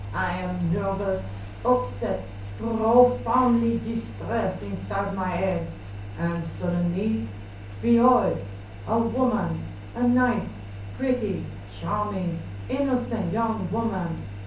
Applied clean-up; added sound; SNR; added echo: none; Engine; 11 dB; reverberation time 0.6 s.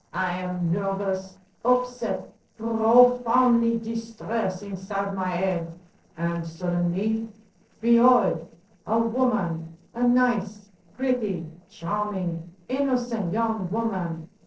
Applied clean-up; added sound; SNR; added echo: neural separator model SepFormer DNS4.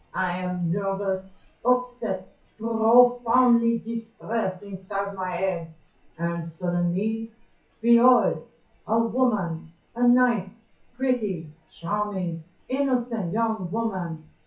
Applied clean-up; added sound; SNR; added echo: classical method WPE with log-MMSE.